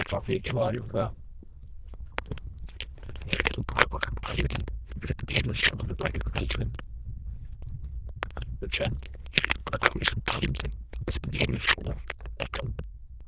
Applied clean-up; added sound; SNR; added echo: neural diffusion model UNIVERSE++.